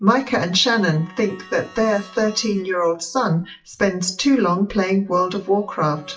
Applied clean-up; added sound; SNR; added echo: classical method WPE with log-MMSE.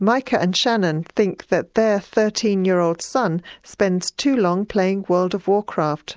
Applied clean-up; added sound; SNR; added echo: none; none; none; none.